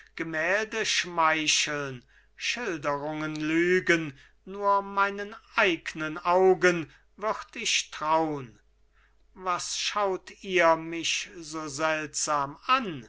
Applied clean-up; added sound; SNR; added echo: none; none; none; none.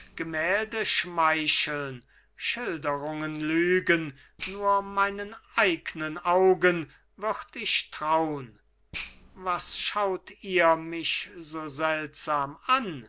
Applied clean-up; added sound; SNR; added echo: neural separator model SepFormer DNS4.